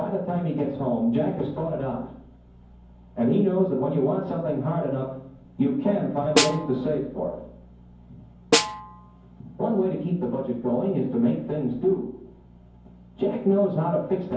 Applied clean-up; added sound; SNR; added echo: none; Snare drum; 1 dB; reverberation time 0.9 s.